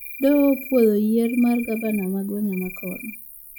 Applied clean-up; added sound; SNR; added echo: classical method log-MMSE.